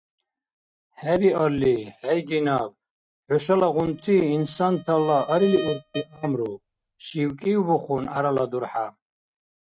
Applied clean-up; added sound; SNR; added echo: neural mask model RNNoise.